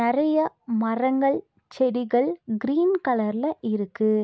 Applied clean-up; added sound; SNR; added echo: none; none; none; none.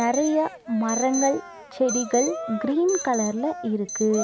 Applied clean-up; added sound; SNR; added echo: none; Cheering + Alarm; 9 dB; none.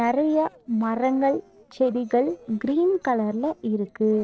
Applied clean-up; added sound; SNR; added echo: neural separator model SepFormer DNS4.